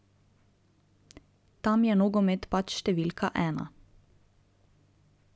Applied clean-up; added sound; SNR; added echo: none; none; none; none.